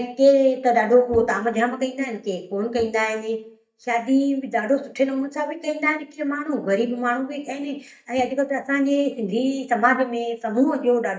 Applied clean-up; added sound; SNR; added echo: neural mask model DeepFilterNet 3.